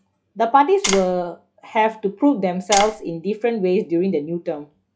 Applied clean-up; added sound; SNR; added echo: classical method log-MMSE.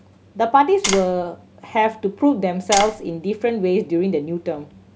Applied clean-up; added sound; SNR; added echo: none; Tap; 4 dB; none.